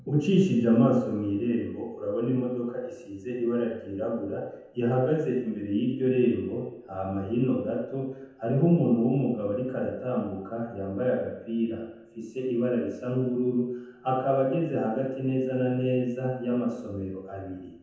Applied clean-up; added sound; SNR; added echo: none; none; none; reverberation time 0.9 s.